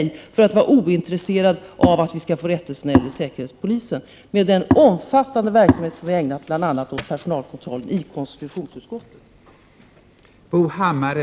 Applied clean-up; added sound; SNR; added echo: none; none; none; none.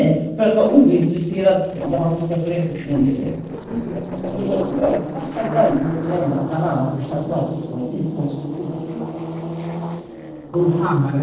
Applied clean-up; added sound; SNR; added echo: neural separator model SepFormer DNS4.